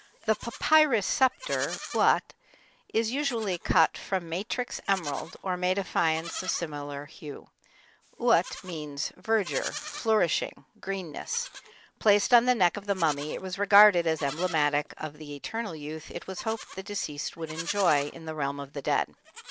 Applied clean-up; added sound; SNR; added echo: none; Livestock, farm animals, working animals; 16 dB; none.